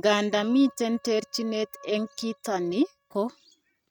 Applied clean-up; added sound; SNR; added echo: neural mask model RNNoise.